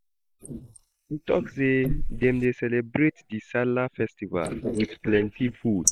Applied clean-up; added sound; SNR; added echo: neural mask model Resemble Enhance denoiser.